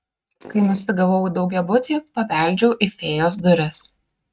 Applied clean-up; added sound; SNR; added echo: neural mask model RNNoise.